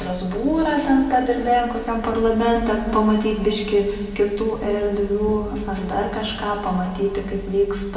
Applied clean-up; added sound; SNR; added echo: none; none; none; reverberation time 1.7 s.